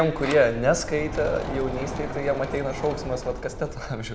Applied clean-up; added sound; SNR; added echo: none; Sliding door; 8 dB; none.